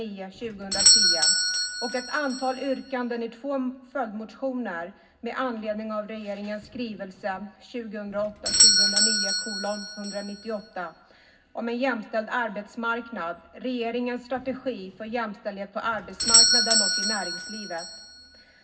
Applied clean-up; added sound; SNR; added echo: none; Doorbell; -5 dB; reverberation time 0.4 s.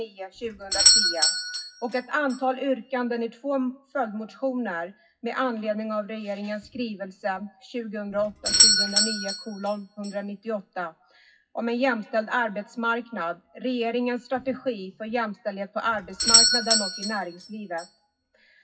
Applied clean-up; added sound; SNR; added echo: classical method WPE with log-MMSE.